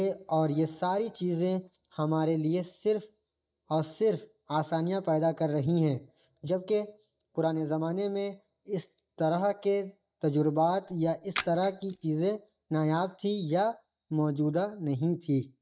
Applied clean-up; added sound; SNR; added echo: neural mask model DeepFilterNet 3.